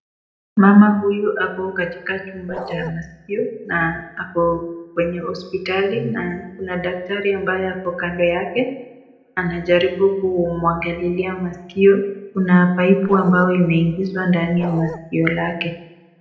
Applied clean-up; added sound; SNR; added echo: none; Bark; 11 dB; reverberation time 0.7 s.